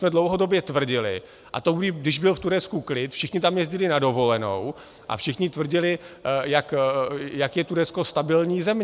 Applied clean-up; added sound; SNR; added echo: none; none; none; none.